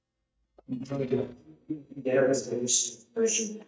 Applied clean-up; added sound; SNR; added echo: neural mask model DeepFilterNet 3.